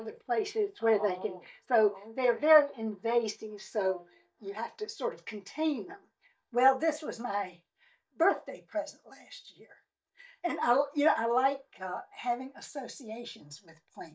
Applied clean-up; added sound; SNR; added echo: neural mask model DeepFilterNet 3.